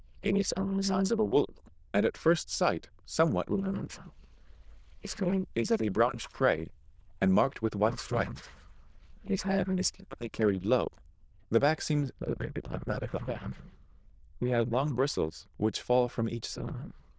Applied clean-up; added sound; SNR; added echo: neural diffusion model UNIVERSE++.